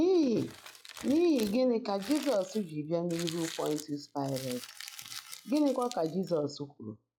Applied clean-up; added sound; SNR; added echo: classical method log-MMSE.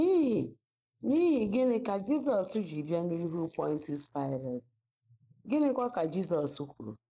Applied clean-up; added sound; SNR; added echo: neural mask model Resemble Enhance denoiser.